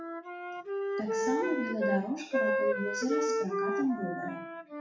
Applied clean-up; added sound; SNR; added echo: classical method WPE with log-MMSE.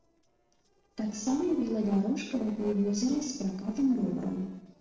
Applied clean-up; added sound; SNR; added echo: neural separator model SepFormer DNS4.